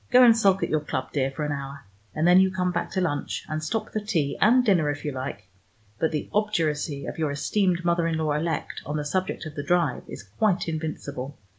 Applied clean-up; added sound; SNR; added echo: none; none; none; none.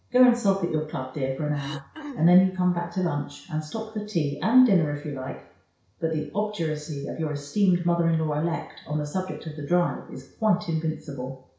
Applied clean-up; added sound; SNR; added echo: none; Cough; 13 dB; reverberation time 0.6 s.